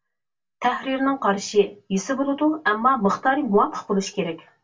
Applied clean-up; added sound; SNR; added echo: none; none; none; reverberation time 0.1 s.